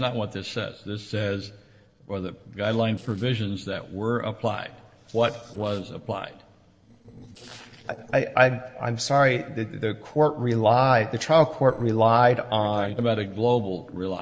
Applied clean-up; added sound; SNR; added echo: neural separator model SepFormer DNS4.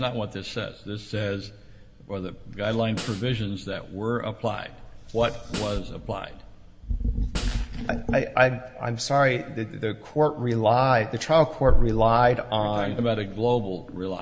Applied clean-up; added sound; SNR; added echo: none; Snare drum; 17 dB; reverberation time 1.2 s.